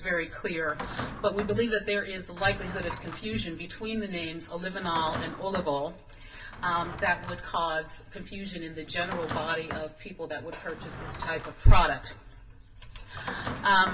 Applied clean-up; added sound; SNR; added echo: none; Drawer open or close; 13 dB; reverberation time 0.2 s.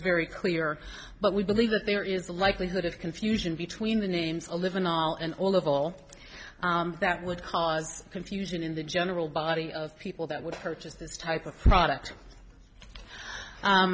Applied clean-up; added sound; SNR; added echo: none; none; none; none.